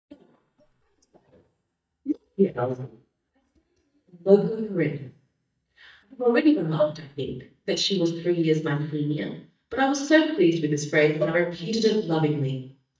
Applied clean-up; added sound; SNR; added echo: neural mask model DeepFilterNet 3.